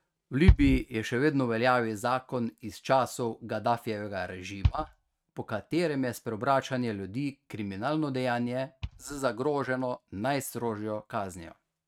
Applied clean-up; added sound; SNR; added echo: neural mask model RNNoise.